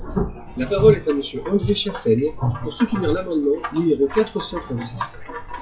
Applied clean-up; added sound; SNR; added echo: classical method WPE with log-MMSE.